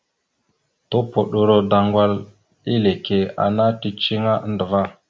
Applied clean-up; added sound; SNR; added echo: none; none; none; none.